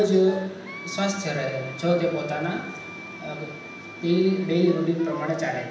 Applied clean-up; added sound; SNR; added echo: none; Wind instrument, woodwind instrument; 16 dB; reverberation time 0.9 s.